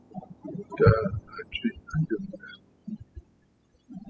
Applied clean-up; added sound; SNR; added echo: classical method spectral subtraction.